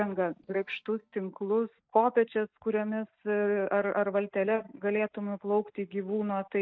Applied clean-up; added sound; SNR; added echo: neural mask model DeepFilterNet 3.